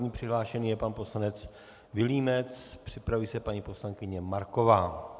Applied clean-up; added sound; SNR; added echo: none; none; none; none.